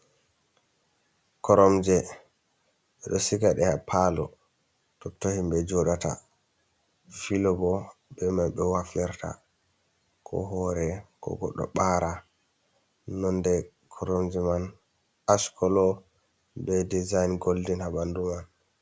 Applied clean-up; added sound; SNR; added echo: none; none; none; none.